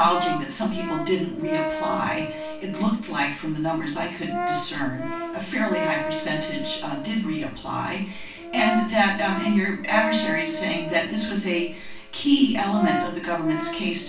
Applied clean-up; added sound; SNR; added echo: none; Brass instrument; 7 dB; reverberation time 0.3 s.